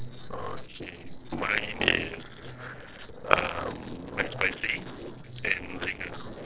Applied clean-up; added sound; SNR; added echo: neural separator model SepFormer DNS4.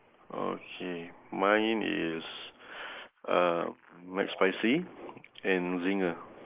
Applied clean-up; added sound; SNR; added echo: neural mask model Resemble Enhance denoiser.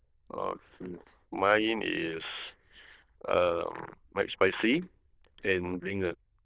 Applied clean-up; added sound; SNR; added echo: neural diffusion model UNIVERSE++.